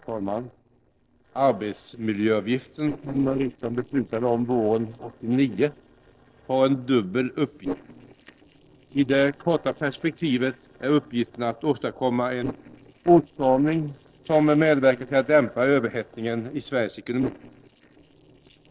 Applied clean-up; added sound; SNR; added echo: neural separator model SepFormer DNS4.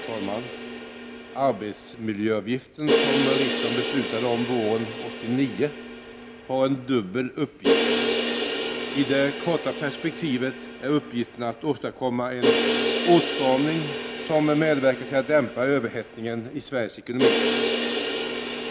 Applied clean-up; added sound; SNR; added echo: none; Crash cymbal; 2 dB; none.